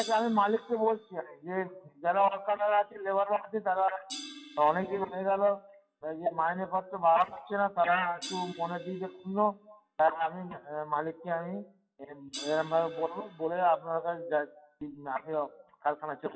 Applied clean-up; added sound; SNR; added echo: classical method WPE with log-MMSE.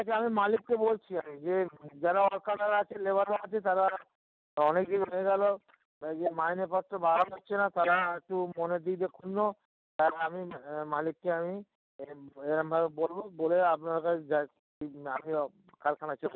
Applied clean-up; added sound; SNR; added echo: none; none; none; none.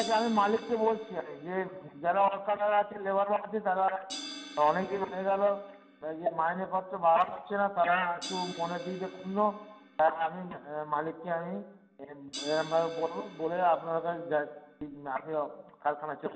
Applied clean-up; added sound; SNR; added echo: none; Crash cymbal; 18 dB; reverberation time 1.0 s.